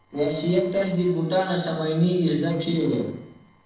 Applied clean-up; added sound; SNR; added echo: neural separator model SepFormer DNS4.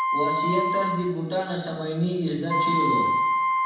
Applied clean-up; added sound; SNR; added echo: none; Wind instrument, woodwind instrument; -2 dB; reverberation time 1.0 s.